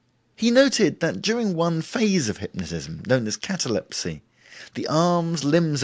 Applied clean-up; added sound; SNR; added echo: none; none; none; none.